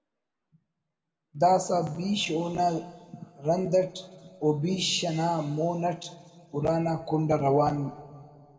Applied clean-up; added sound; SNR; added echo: none; none; none; reverberation time 1.6 s.